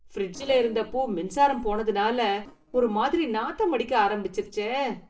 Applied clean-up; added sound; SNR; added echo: neural separator model SepFormer DNS4.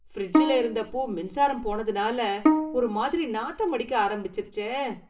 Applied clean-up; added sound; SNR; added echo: none; Bowed string instrument; 1 dB; reverberation time 0.4 s.